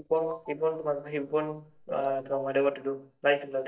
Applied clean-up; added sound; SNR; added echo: neural mask model DeepFilterNet 3.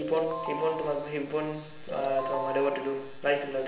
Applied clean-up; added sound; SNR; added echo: none; Ringtone; 8 dB; reverberation time 0.9 s.